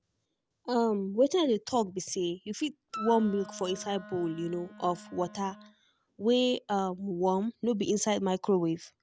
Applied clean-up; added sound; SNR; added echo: none; Wind instrument, woodwind instrument; 16 dB; none.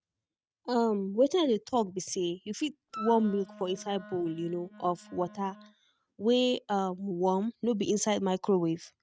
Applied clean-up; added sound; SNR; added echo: neural mask model RNNoise.